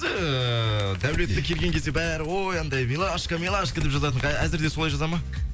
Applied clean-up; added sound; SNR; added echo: none; Crumpling, crinkling; 8 dB; none.